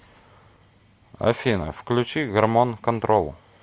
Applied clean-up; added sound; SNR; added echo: none; none; none; none.